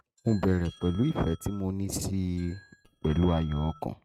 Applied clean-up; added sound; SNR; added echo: neural mask model RNNoise.